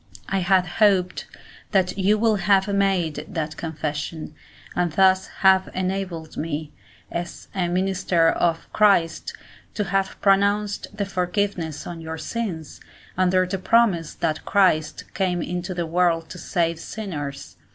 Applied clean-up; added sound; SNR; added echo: none; none; none; none.